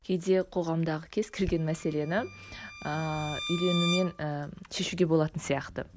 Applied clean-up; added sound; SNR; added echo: none; Bowed string instrument; 10 dB; none.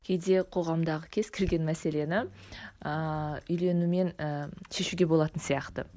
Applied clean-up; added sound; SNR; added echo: none; none; none; none.